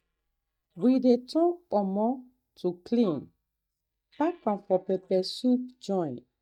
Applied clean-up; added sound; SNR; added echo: neural mask model DeepFilterNet 3.